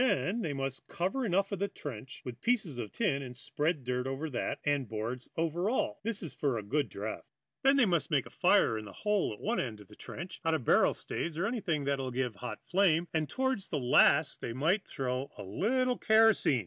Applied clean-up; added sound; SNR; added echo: none; none; none; none.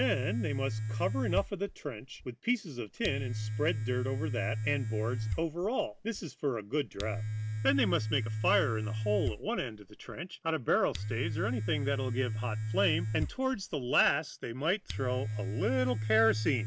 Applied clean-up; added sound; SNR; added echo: none; Domestic sounds, home sounds; 3 dB; none.